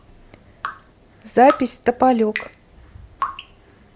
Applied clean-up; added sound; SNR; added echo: none; Drip; 12 dB; none.